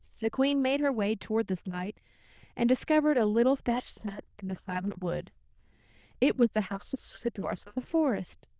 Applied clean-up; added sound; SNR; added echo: neural diffusion model UNIVERSE++.